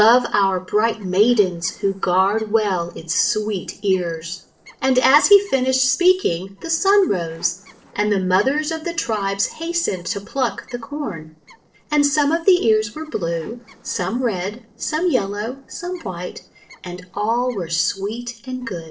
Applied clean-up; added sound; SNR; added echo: neural separator model SepFormer DNS4.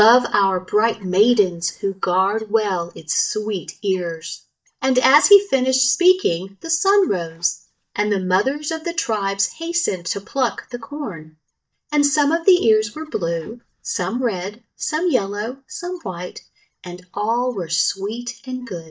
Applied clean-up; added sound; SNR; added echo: neural mask model DeepFilterNet 3.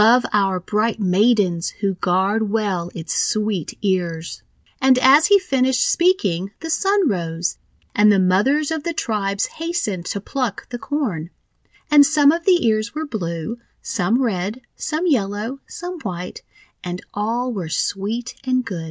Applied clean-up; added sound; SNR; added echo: none; none; none; none.